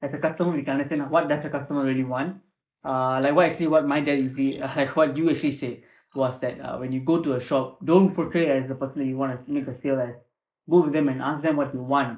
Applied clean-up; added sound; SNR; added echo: neural mask model Resemble Enhance denoiser.